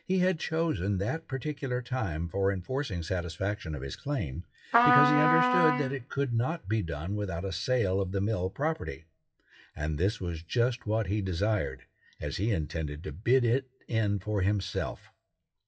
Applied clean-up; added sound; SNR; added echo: classical method WPE with log-MMSE.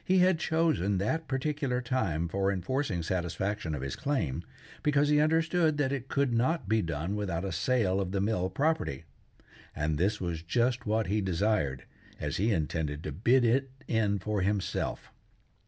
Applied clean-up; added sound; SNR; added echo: none; none; none; none.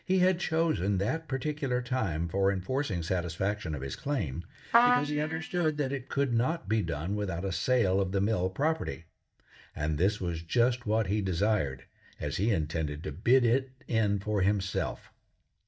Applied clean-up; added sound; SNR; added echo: neural mask model DeepFilterNet 3.